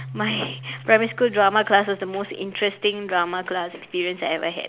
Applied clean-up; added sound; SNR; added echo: none; Keyboard (musical); 19 dB; none.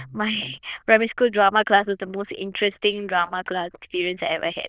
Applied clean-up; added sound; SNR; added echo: neural diffusion model UNIVERSE++.